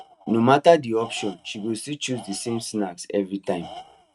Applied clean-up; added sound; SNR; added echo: neural mask model RNNoise.